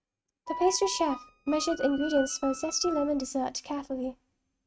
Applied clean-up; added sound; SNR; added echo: neural mask model RNNoise.